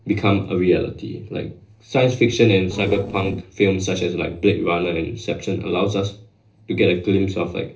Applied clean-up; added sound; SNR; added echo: neural separator model SepFormer DNS4.